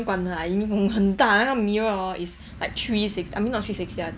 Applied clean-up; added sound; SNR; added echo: none; none; none; none.